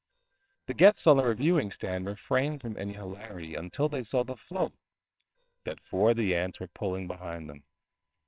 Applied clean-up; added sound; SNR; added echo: neural separator model SepFormer WHAMR!.